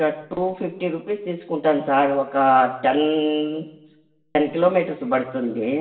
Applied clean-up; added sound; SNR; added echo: none; none; none; reverberation time 0.7 s.